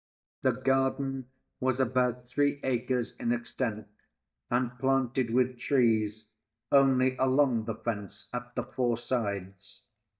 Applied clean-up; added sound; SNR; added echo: neural mask model DeepFilterNet 3.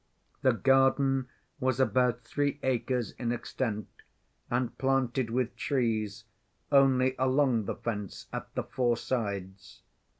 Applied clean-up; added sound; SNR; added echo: none; none; none; none.